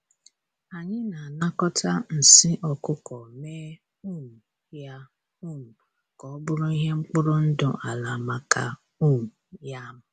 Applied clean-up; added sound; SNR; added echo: none; none; none; none.